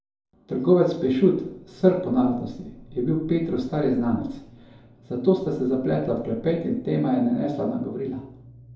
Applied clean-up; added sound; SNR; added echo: none; none; none; reverberation time 2.6 s.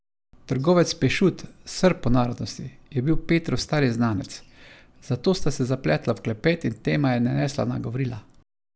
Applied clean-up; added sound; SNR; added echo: none; none; none; none.